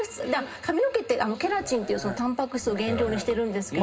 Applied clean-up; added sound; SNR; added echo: none; Burping, eructation; 13 dB; reverberation time 0.2 s.